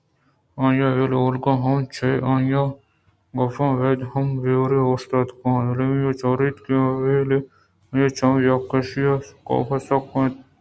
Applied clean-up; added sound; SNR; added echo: none; none; none; none.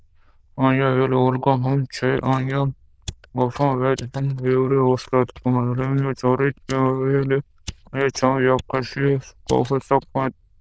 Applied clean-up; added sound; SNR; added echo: neural diffusion model UNIVERSE++.